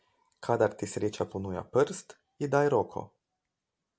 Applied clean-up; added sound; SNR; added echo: none; none; none; none.